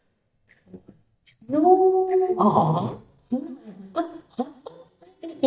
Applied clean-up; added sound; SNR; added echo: neural mask model DeepFilterNet 3.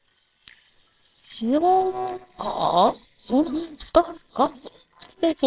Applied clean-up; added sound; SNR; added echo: neural separator model SepFormer WHAMR!.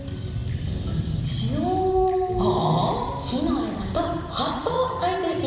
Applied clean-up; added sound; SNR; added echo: none; Thunder; 13 dB; reverberation time 1.3 s.